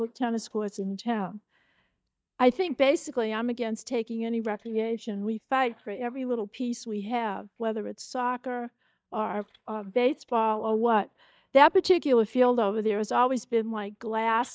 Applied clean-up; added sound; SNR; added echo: neural mask model DeepFilterNet 3.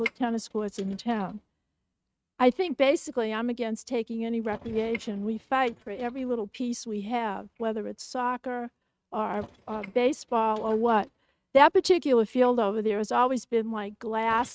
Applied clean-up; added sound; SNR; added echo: neural mask model RNNoise.